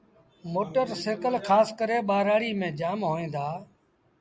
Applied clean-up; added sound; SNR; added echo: none; none; none; none.